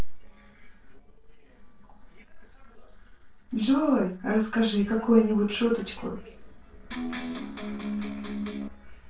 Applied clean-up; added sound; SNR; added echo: neural separator model SepFormer DNS4.